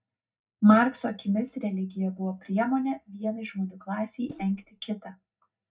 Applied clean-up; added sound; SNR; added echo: neural mask model DeepFilterNet 3.